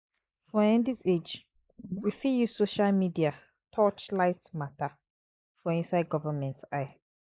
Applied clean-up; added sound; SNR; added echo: neural mask model Resemble Enhance denoiser.